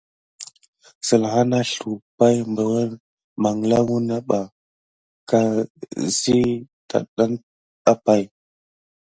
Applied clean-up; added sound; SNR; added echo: none; none; none; none.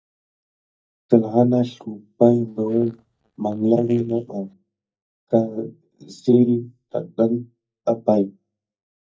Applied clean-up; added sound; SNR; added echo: neural mask model DeepFilterNet 3.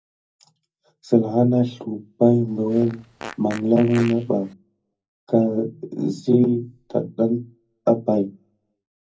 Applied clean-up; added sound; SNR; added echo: none; Fart; 16 dB; reverberation time 0.4 s.